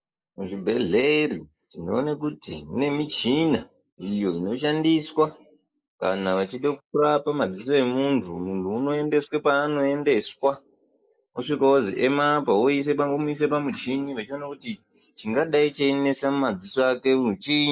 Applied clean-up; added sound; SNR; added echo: neural mask model Resemble Enhance denoiser.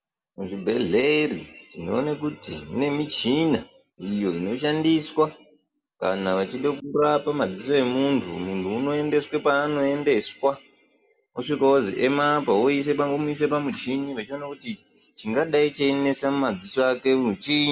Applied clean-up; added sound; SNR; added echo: none; none; none; none.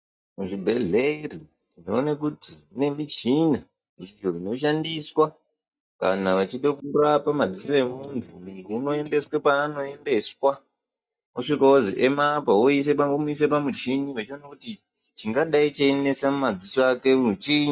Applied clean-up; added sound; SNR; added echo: neural mask model DeepFilterNet 3.